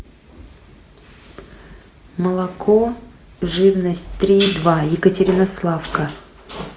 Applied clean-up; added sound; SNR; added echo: none; none; none; none.